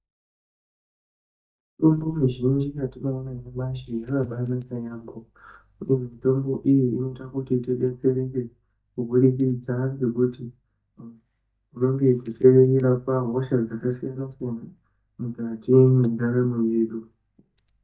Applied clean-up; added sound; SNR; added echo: neural mask model DeepFilterNet 3.